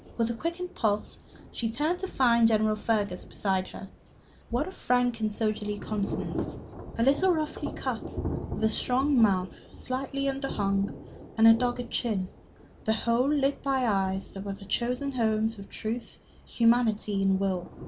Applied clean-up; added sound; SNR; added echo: none; Thunder / Rain; 13 dB; none.